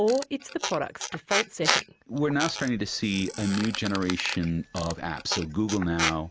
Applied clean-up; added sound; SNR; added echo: none; Squeak; 5 dB; none.